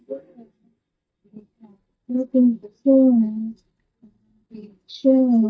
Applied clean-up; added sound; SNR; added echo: neural mask model DeepFilterNet 3.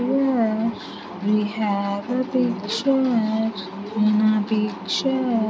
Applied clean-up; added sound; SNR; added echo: none; none; none; none.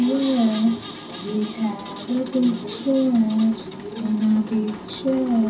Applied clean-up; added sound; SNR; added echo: none; Engine; 18 dB; reverberation time 0.4 s.